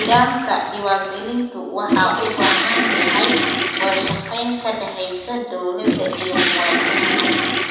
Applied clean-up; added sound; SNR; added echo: none; Toilet flush / Water; -1 dB; reverberation time 1.0 s.